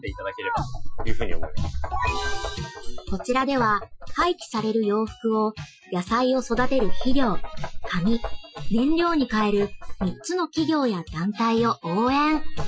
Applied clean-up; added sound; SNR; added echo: classical method Wiener filter.